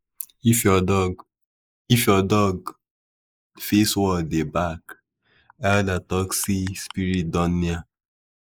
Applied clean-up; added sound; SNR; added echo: neural mask model Resemble Enhance denoiser.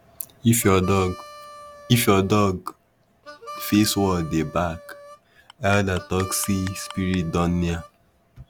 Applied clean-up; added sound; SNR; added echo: none; Clock + Harmonica; 18 dB; none.